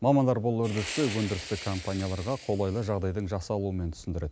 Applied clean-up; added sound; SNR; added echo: none; Fire; 14 dB; none.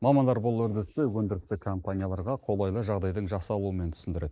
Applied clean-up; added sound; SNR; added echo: neural mask model Resemble Enhance denoiser.